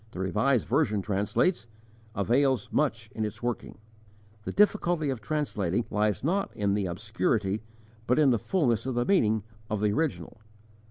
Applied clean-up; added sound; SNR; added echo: none; none; none; none.